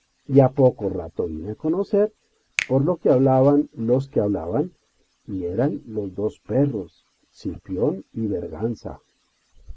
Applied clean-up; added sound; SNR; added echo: none; Finger snapping; 14 dB; none.